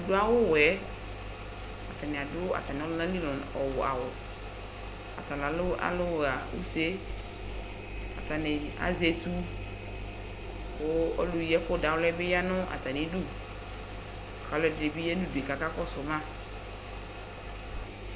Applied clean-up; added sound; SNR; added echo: none; Engine; 7 dB; none.